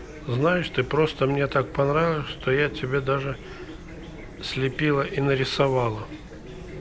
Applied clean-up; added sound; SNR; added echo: none; Chirp, tweet / Fowl; 15 dB; none.